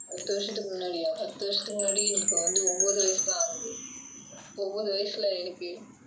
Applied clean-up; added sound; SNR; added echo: none; Chime; 0 dB; none.